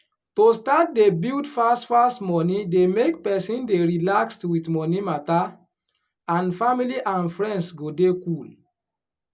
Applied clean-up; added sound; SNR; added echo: none; none; none; none.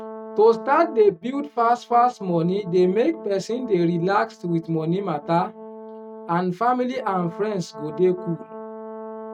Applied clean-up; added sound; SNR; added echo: neural mask model RNNoise.